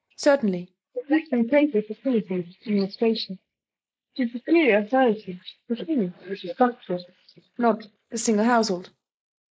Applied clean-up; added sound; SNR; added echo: neural mask model Resemble Enhance denoiser.